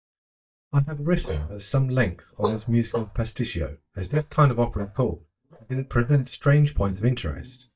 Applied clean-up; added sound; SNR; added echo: neural mask model DeepFilterNet 3.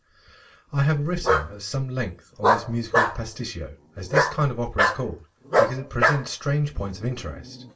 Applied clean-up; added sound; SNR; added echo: none; Bark; -2 dB; reverberation time 0.2 s.